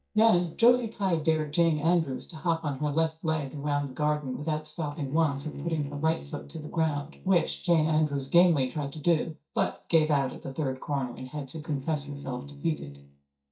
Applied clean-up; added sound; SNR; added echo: neural mask model DeepFilterNet 3.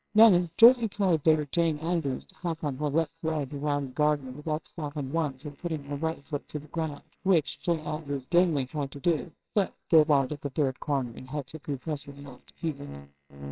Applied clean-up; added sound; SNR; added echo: neural separator model SepFormer WHAMR!.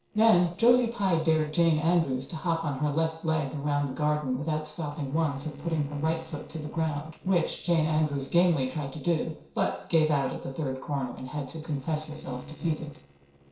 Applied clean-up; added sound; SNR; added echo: neural separator model SepFormer DNS4.